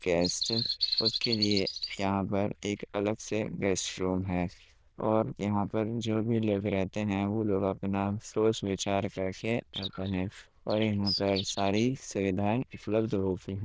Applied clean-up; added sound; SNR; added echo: neural diffusion model UNIVERSE++.